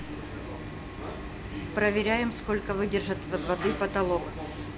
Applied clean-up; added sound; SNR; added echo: none; none; none; none.